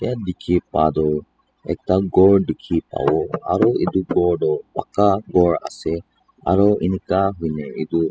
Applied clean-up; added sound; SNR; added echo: classical method spectral subtraction.